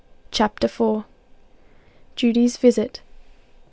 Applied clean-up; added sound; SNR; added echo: none; none; none; none.